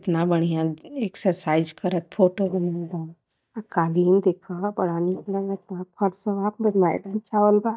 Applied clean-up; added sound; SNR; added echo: neural mask model DeepFilterNet 3.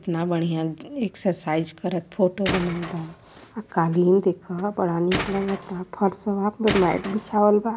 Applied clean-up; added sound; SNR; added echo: none; Tools; 8 dB; none.